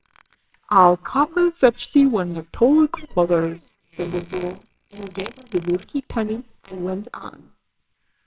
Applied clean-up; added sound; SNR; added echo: neural separator model SepFormer WHAMR!.